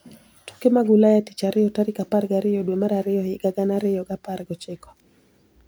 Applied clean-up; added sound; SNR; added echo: none; none; none; none.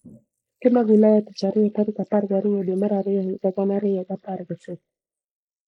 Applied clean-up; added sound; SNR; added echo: neural mask model Resemble Enhance denoiser.